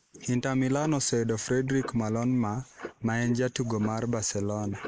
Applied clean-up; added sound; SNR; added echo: neural mask model Resemble Enhance denoiser.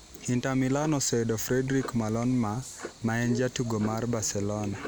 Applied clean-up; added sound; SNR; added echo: none; Train + Clock; 17 dB; none.